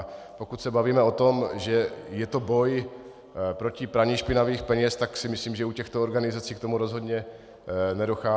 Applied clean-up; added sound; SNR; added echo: none; none; none; none.